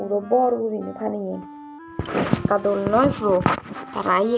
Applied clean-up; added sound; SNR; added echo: none; Wind instrument, woodwind instrument; 19 dB; none.